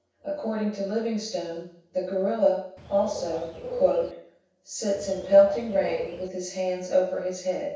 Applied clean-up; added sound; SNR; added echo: none; Bird; 10 dB; reverberation time 0.7 s.